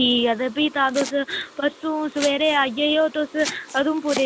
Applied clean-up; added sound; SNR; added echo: none; Domestic sounds, home sounds; 15 dB; none.